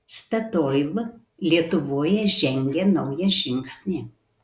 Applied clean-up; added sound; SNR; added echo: none; none; none; none.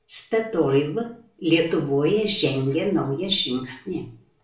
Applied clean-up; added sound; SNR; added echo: none; none; none; reverberation time 0.4 s.